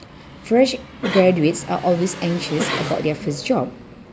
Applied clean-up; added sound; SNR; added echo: none; Engine + Cough; 10 dB; none.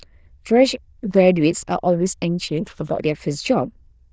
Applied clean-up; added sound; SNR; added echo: neural diffusion model UNIVERSE++.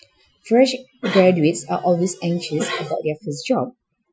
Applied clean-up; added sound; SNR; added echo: classical method Wiener filter.